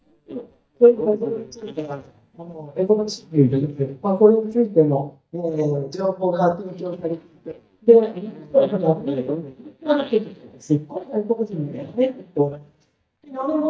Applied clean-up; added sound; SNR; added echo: neural mask model DeepFilterNet 3.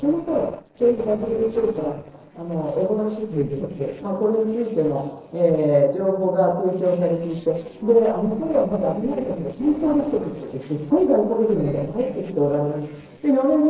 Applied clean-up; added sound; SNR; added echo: neural separator model SepFormer DNS4.